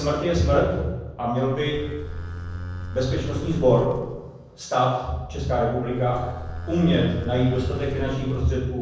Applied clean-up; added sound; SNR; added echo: none; Livestock, farm animals, working animals; 9 dB; reverberation time 1.1 s.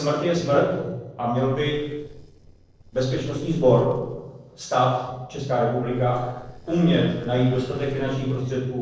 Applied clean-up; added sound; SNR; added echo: neural separator model SepFormer DNS4.